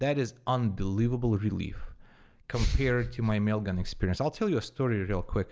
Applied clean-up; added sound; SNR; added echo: none; none; none; none.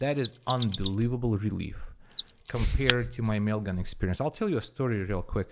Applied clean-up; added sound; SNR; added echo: none; Mechanisms; 9 dB; none.